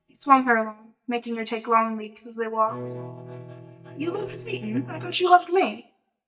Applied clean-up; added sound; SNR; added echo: neural mask model DeepFilterNet 3.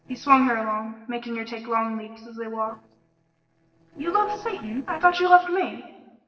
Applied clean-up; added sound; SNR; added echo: neural separator model SepFormer DNS4.